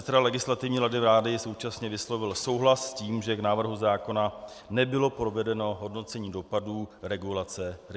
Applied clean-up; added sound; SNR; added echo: none; none; none; none.